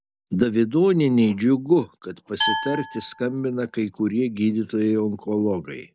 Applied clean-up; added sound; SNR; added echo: none; Glass; 5 dB; none.